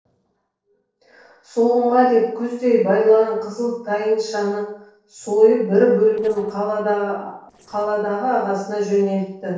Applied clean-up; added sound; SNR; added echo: neural separator model SepFormer DNS4.